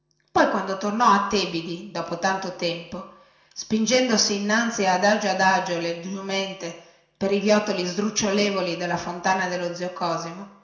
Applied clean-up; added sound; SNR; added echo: none; none; none; reverberation time 0.7 s.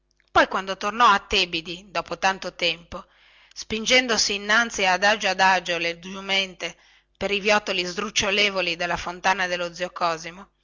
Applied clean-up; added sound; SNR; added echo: none; none; none; none.